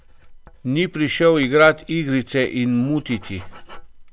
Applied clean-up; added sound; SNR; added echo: none; Writing; 20 dB; none.